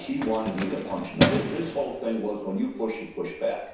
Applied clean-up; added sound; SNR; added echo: none; Keys jangling; 1 dB; reverberation time 0.7 s.